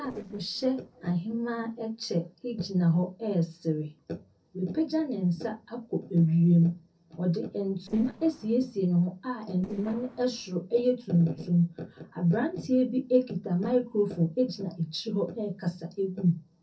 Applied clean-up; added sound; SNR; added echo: neural separator model SepFormer DNS4.